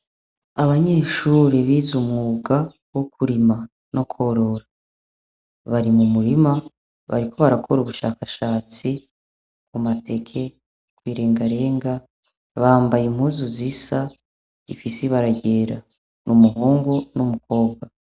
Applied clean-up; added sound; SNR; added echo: none; none; none; none.